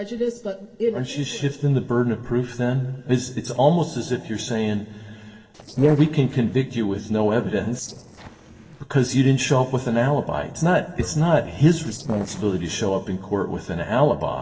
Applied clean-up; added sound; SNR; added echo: neural separator model SepFormer DNS4.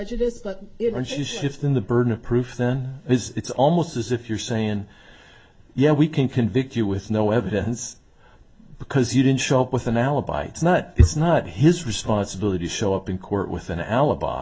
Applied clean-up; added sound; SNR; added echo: none; none; none; none.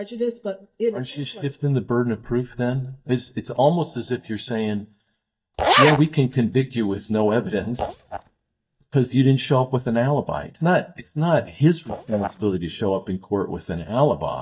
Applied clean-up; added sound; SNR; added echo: neural mask model DeepFilterNet 3.